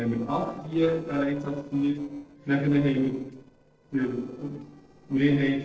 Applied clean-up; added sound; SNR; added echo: neural separator model SepFormer DNS4.